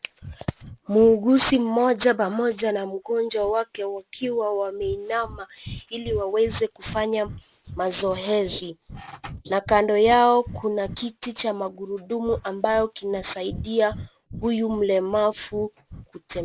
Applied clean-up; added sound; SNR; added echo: neural mask model Resemble Enhance denoiser.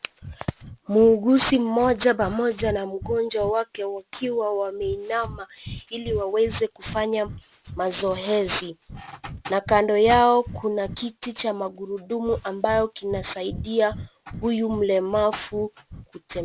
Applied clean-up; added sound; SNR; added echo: none; Breathing; 15 dB; none.